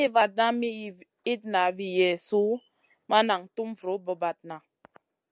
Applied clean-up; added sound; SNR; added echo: none; none; none; none.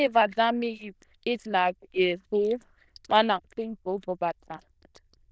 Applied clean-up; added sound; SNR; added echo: neural diffusion model UNIVERSE++.